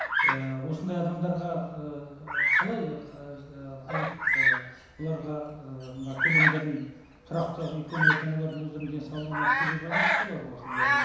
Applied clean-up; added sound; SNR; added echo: none; Bird vocalization, bird call, bird song; -4 dB; reverberation time 1.0 s.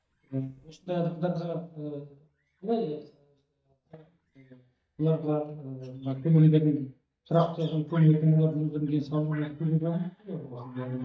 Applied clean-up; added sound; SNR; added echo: neural mask model DeepFilterNet 3.